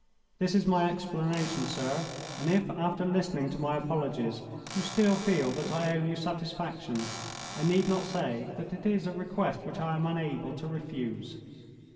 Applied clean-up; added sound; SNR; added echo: none; Cupboard open or close / Door; 11 dB; reverberation time 2.7 s.